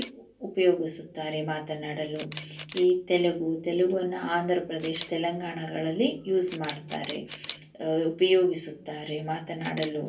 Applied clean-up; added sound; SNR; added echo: none; Camera; 14 dB; reverberation time 0.3 s.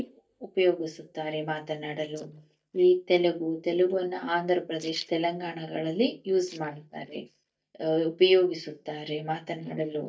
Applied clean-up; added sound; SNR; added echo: neural mask model DeepFilterNet 3.